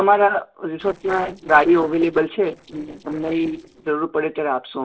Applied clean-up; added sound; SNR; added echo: neural separator model SepFormer DNS4.